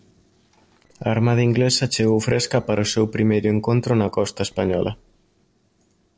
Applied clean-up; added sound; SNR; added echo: neural separator model SepFormer DNS4.